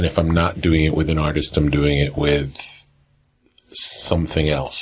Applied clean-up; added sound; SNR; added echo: none; none; none; none.